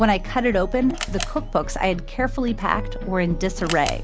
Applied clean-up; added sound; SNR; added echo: none; Camera; 16 dB; none.